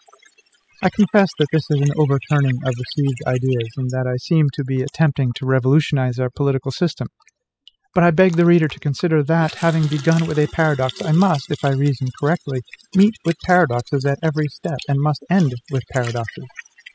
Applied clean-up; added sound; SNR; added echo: classical method spectral subtraction.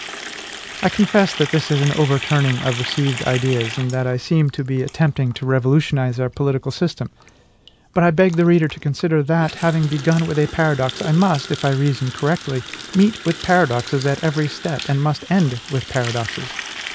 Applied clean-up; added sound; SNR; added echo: none; Water tap, faucet; 14 dB; none.